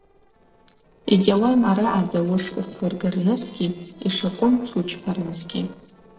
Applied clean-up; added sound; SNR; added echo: neural separator model SepFormer DNS4.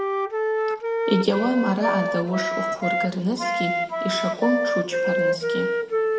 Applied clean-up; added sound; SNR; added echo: none; Wind instrument, woodwind instrument; -1 dB; reverberation time 1.9 s.